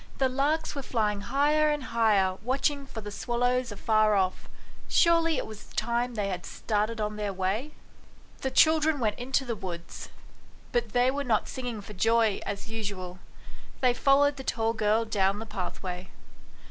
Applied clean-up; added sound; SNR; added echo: none; none; none; none.